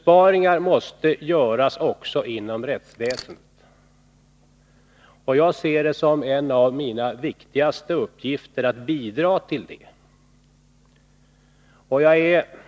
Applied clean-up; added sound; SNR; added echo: none; Mechanisms; 17 dB; none.